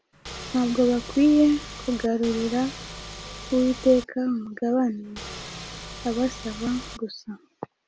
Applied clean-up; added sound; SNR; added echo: none; Engine / Car; 13 dB; none.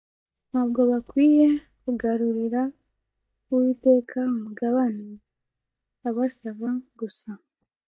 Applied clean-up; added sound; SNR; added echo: neural mask model DeepFilterNet 3.